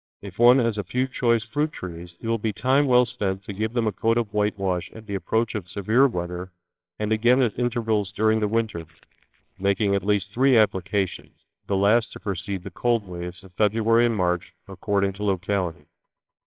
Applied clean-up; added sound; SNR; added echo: neural separator model SepFormer WHAMR!.